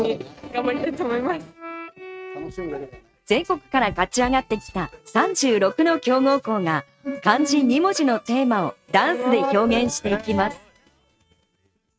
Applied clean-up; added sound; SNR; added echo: neural mask model RNNoise.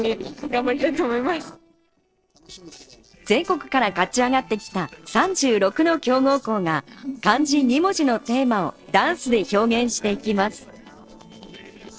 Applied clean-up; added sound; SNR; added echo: neural separator model SepFormer DNS4.